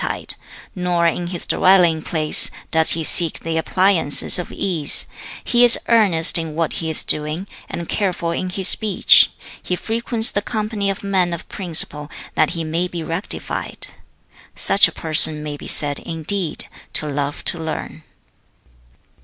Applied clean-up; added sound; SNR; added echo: none; none; none; none.